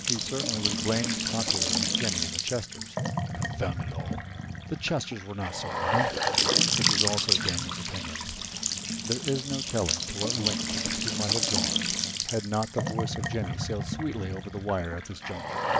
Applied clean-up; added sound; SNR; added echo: none; Trickle, dribble / Bathtub (filling or washing) / Sink (filling or washing) / Gurgling / Splash, splatter; -4 dB; none.